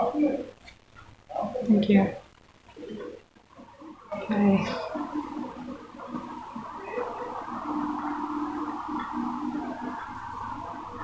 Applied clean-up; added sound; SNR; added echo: none; none; none; none.